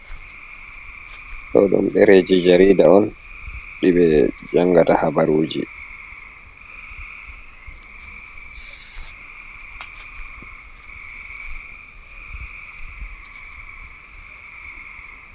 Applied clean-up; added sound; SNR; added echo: none; Cricket / Frog; 15 dB; none.